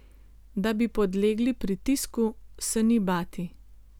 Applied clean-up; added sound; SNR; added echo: none; none; none; none.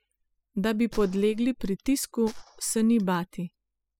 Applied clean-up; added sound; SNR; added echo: classical method spectral subtraction.